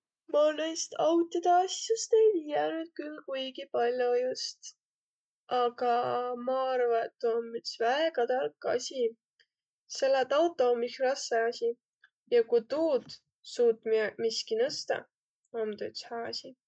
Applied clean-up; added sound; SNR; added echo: none; none; none; none.